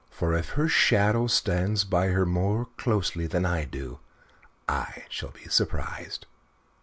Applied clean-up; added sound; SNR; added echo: none; none; none; none.